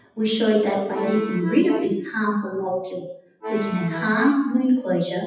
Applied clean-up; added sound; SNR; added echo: classical method WPE with log-MMSE.